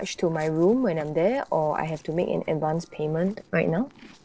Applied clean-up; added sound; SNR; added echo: neural separator model SepFormer DNS4.